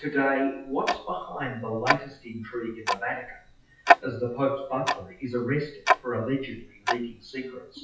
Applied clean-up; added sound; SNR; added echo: classical method WPE with log-MMSE.